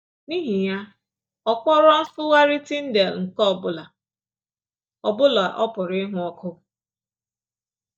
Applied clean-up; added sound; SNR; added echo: neural mask model DeepFilterNet 3.